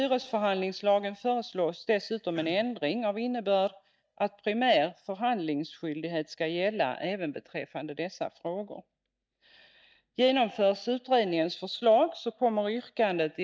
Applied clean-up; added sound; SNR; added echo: neural mask model DeepFilterNet 3.